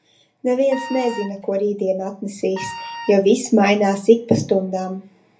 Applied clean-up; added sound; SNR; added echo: none; Wind instrument, woodwind instrument; 15 dB; reverberation time 0.3 s.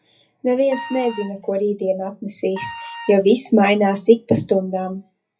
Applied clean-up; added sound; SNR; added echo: classical method WPE with log-MMSE.